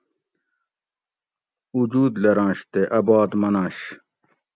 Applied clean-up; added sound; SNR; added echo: none; none; none; none.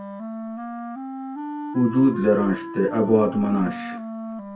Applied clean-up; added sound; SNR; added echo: none; Wind instrument, woodwind instrument; 9 dB; reverberation time 0.2 s.